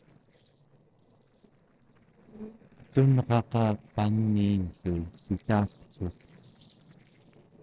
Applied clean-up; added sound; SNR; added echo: neural separator model SepFormer DNS4.